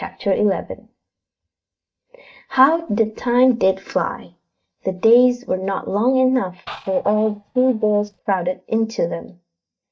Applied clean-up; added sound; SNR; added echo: neural mask model DeepFilterNet 3.